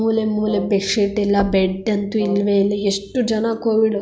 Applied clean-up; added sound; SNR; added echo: none; Knock / Wood + Brass instrument; 16 dB; none.